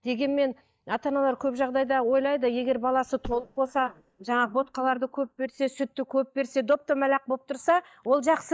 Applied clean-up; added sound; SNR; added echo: neural mask model DeepFilterNet 3.